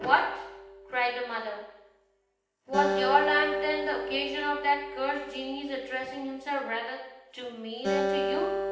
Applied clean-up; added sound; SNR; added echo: none; Acoustic guitar; 3 dB; reverberation time 0.8 s.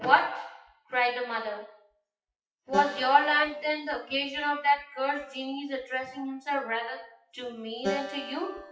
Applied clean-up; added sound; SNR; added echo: classical method WPE with log-MMSE.